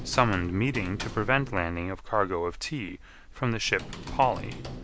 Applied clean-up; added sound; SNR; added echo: none; Typing; 13 dB; none.